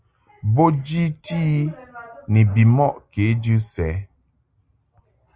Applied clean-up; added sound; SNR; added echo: none; none; none; none.